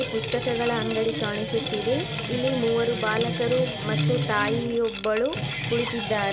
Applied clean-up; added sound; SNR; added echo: none; Guitar + Liquid; 1 dB; none.